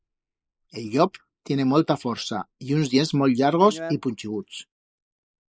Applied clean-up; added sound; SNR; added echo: neural mask model Resemble Enhance denoiser.